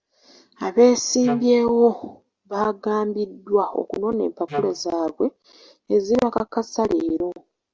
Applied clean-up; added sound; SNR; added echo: none; Wind instrument, woodwind instrument; 10 dB; none.